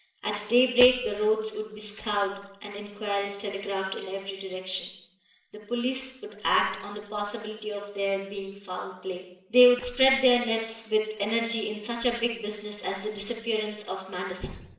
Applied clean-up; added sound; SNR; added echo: neural separator model SepFormer DNS4.